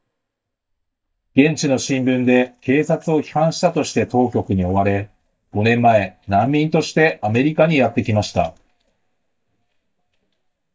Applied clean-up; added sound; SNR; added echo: neural mask model DeepFilterNet 3.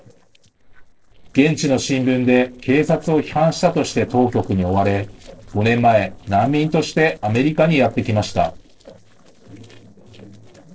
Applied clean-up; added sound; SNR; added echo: neural separator model SepFormer DNS4.